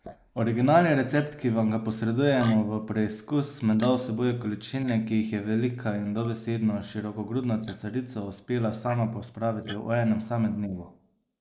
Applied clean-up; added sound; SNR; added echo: neural mask model Resemble Enhance denoiser.